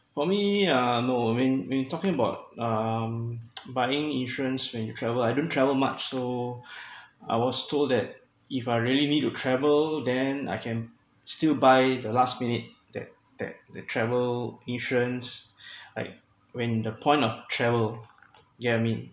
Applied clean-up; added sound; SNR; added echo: none; none; none; none.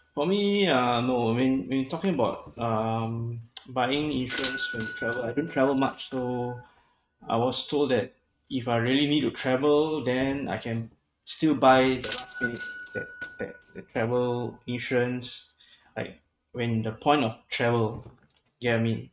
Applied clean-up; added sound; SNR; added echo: neural mask model RNNoise.